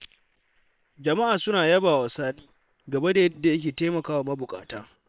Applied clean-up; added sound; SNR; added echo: neural separator model SepFormer WHAM!.